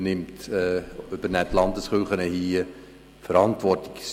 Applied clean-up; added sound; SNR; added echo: none; Vehicle; 17 dB; none.